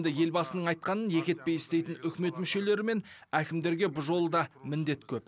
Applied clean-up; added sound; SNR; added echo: none; none; none; none.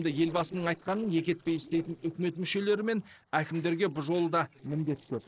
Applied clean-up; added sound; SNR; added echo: neural separator model SepFormer DNS4.